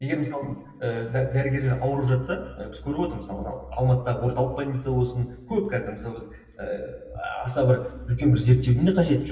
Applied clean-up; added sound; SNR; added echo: none; none; none; reverberation time 1.2 s.